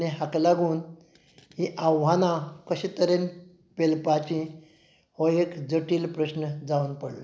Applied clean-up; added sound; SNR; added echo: none; none; none; none.